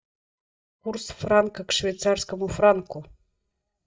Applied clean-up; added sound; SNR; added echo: neural mask model DeepFilterNet 3.